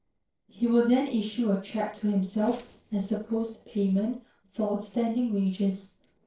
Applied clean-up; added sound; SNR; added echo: neural separator model SepFormer DNS4.